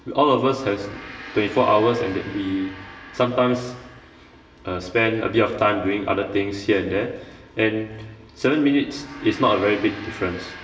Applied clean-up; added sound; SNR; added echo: none; Gong; 20 dB; reverberation time 1.2 s.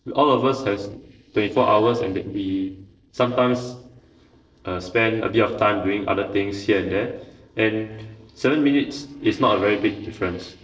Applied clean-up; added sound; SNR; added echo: neural separator model SepFormer DNS4.